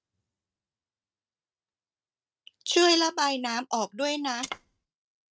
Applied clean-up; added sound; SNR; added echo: neural mask model RNNoise.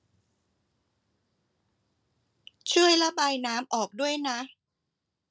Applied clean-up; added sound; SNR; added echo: none; none; none; none.